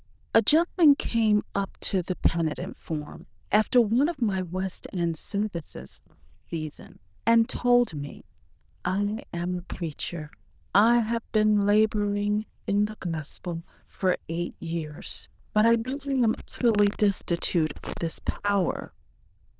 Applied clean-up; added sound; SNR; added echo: neural diffusion model UNIVERSE++.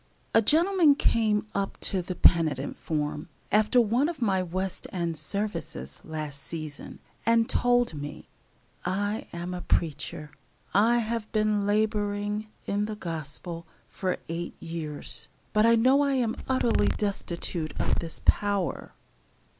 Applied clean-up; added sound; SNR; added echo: none; Zipper (clothing); 1 dB; none.